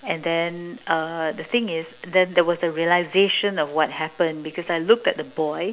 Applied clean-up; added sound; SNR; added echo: none; none; none; none.